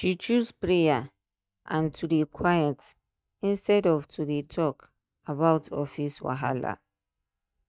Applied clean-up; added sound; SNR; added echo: neural mask model DeepFilterNet 3.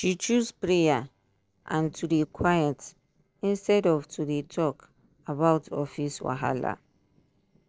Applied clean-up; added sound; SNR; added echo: neural separator model SepFormer DNS4.